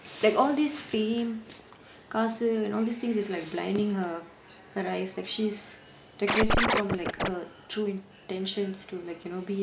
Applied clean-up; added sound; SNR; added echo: none; Scratching (performance technique); -4 dB; none.